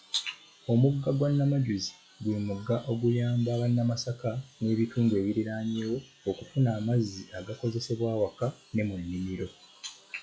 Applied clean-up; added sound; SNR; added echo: classical method log-MMSE.